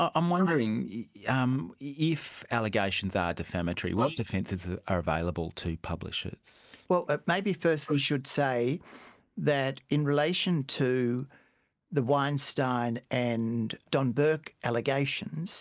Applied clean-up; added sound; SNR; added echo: neural mask model Resemble Enhance denoiser.